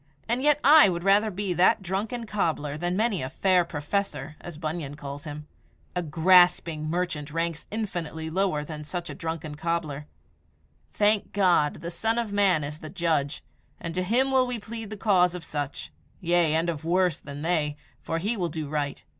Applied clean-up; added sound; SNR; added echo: none; none; none; none.